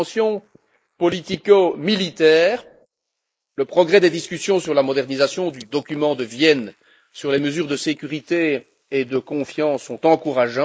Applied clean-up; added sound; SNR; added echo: neural mask model Resemble Enhance denoiser.